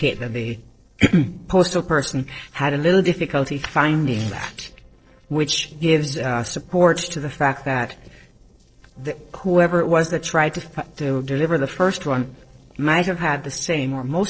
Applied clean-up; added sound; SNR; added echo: neural separator model SepFormer DNS4.